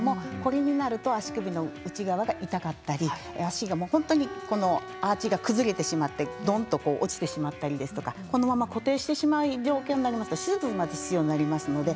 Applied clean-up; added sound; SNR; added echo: none; Bowed string instrument + Piano; 14 dB; none.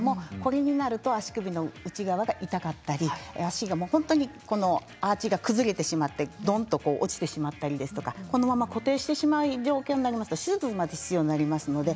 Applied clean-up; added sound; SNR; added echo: none; none; none; none.